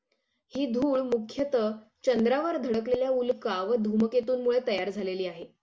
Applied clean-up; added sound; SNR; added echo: none; none; none; none.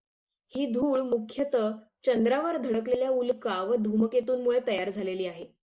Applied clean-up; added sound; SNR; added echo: neural mask model Resemble Enhance denoiser.